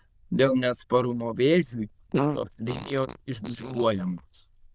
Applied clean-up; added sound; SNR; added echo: neural diffusion model UNIVERSE++.